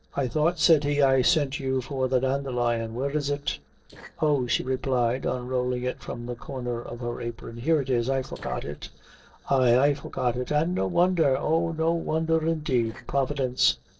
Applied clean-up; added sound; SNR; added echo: neural separator model SepFormer DNS4.